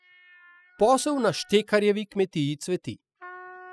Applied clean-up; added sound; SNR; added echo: classical method spectral subtraction.